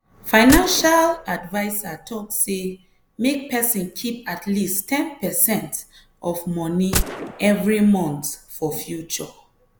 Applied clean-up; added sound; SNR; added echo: none; Gunshot, gunfire; 9 dB; none.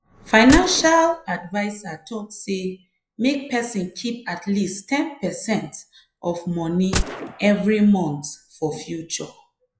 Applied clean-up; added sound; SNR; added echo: classical method log-MMSE.